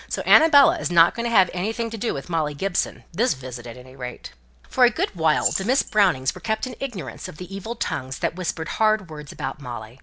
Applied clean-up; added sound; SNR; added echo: none; Rattle / Keys jangling; 11 dB; none.